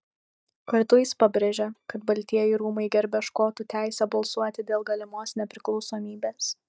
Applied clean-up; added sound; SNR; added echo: neural mask model DeepFilterNet 3.